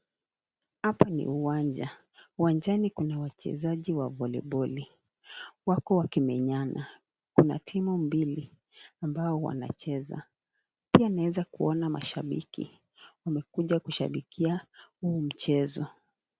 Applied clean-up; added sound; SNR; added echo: none; none; none; none.